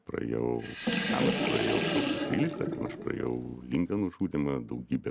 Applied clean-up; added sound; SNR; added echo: none; Sink (filling or washing) / Water; 0 dB; none.